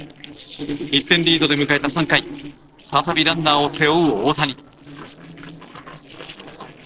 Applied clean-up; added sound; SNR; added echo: neural separator model SepFormer DNS4.